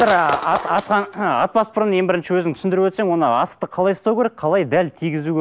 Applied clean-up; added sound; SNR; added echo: none; none; none; none.